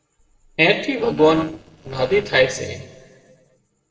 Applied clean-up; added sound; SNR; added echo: neural separator model SepFormer DNS4.